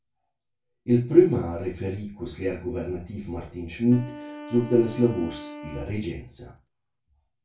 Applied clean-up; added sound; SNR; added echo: none; Wind instrument, woodwind instrument; 15 dB; reverberation time 0.2 s.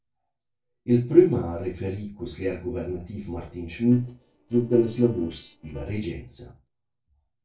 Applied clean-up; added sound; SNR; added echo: neural separator model SepFormer DNS4.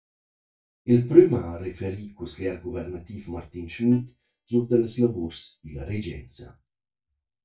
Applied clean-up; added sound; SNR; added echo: neural mask model DeepFilterNet 3.